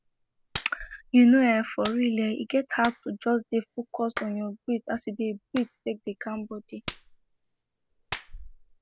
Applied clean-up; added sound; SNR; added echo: none; Clapping; 16 dB; none.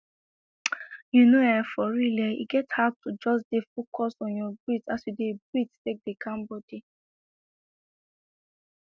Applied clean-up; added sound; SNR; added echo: none; none; none; none.